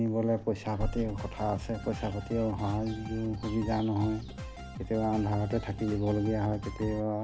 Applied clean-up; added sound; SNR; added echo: none; Drum kit; 10 dB; none.